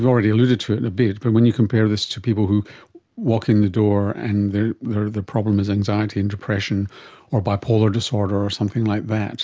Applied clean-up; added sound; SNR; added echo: none; none; none; none.